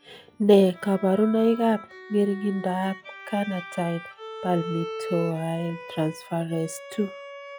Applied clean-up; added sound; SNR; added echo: classical method log-MMSE.